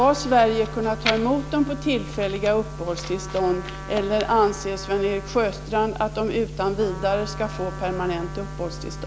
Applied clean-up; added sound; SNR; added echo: none; Trumpet; 18 dB; none.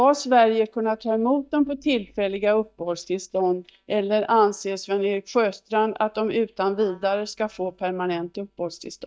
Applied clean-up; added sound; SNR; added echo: neural mask model DeepFilterNet 3.